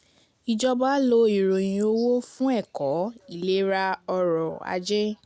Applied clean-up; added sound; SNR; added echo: none; none; none; none.